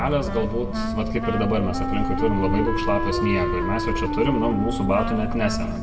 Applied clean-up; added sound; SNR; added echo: none; Wind instrument, woodwind instrument; 4 dB; reverberation time 1.2 s.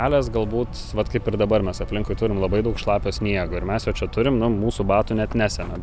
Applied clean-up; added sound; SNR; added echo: none; none; none; none.